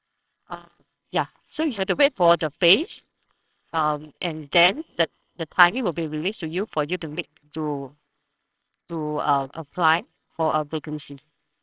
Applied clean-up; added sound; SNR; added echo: neural separator model SepFormer WHAMR!.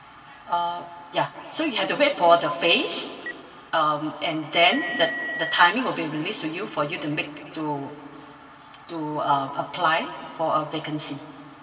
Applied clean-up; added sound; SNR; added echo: none; Telephone; 9 dB; reverberation time 2.6 s.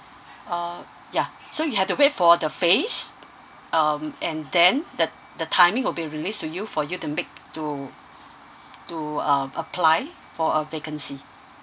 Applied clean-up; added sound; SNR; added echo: none; none; none; none.